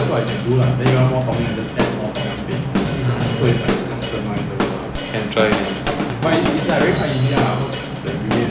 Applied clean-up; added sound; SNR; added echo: none; Drum / Drum kit; 3 dB; none.